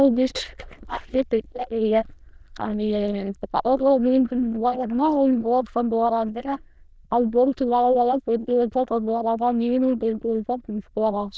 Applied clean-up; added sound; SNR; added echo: neural diffusion model UNIVERSE++.